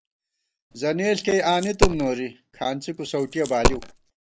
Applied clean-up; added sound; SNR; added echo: none; Coin (dropping); 1 dB; none.